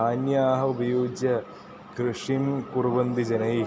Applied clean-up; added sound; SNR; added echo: none; none; none; none.